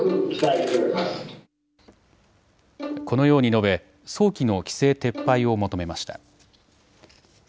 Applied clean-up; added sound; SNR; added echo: none; Bowed string instrument; 16 dB; none.